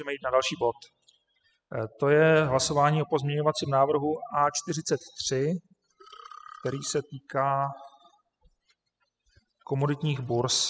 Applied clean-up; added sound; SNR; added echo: classical method spectral subtraction.